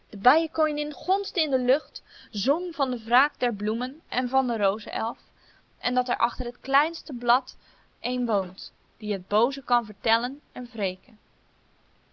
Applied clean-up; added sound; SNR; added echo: none; none; none; none.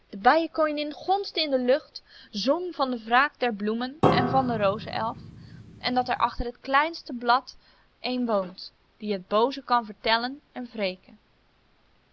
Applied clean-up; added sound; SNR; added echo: none; Piano; 2 dB; none.